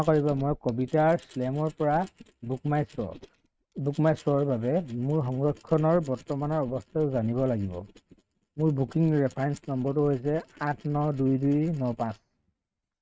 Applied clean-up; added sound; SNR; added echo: neural mask model RNNoise.